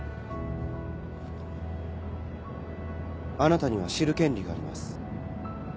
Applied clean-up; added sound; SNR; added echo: none; none; none; none.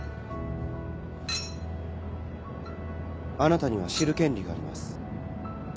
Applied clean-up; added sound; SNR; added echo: none; Chink, clink; 14 dB; none.